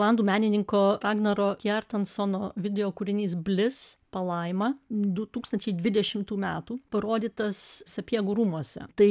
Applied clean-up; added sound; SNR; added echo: none; none; none; none.